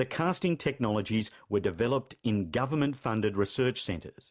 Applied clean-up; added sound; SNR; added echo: none; none; none; none.